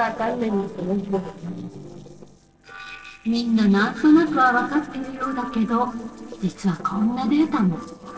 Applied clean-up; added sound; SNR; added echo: neural separator model SepFormer DNS4.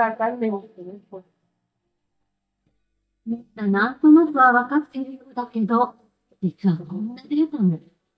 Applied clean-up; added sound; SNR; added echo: neural mask model DeepFilterNet 3.